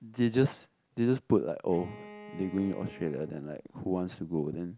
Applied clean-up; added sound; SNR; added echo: none; Bowed string instrument; 18 dB; none.